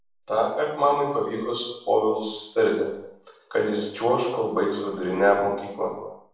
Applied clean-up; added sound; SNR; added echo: none; none; none; reverberation time 0.7 s.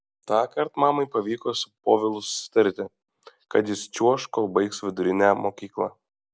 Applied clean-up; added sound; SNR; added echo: none; none; none; none.